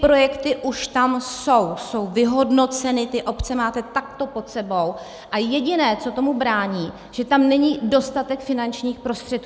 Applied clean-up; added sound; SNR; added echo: none; none; none; none.